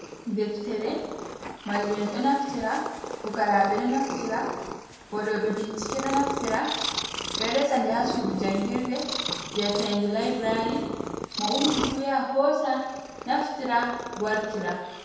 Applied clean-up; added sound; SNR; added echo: none; Purr; 7 dB; reverberation time 1.1 s.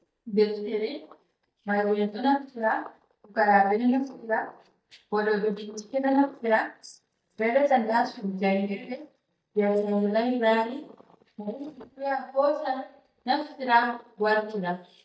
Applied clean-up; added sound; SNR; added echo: neural mask model DeepFilterNet 3.